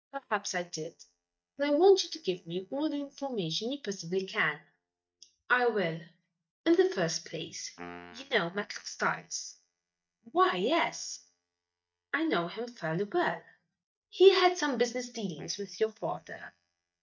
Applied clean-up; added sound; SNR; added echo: neural mask model DeepFilterNet 3.